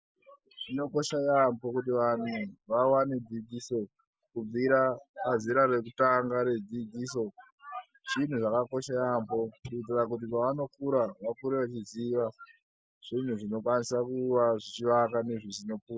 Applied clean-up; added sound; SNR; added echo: neural mask model Resemble Enhance denoiser.